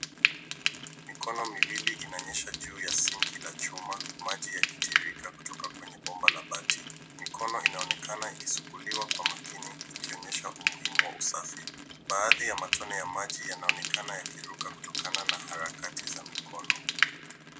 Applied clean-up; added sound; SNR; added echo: none; Frying (food); -4 dB; none.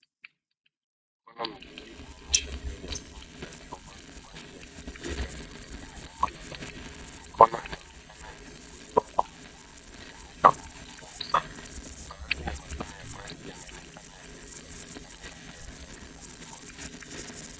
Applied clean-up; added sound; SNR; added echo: neural mask model DeepFilterNet 3.